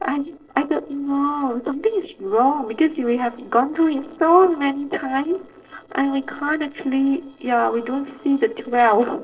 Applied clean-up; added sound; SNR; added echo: neural separator model SepFormer DNS4.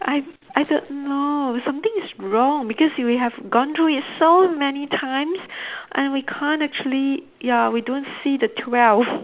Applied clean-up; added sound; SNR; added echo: none; none; none; none.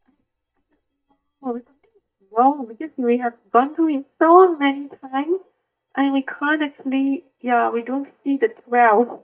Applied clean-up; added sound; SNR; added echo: neural mask model DeepFilterNet 3.